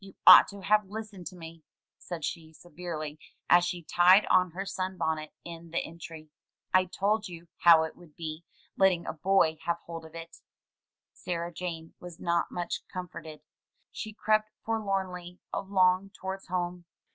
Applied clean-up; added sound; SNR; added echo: none; none; none; none.